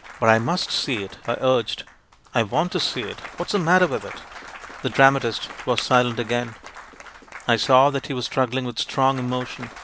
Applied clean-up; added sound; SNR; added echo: none; Shatter + Applause / Cheering / Clapping; 17 dB; none.